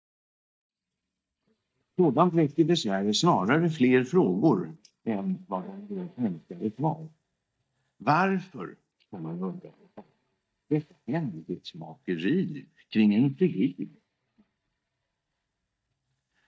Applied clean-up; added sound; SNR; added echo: neural mask model DeepFilterNet 3.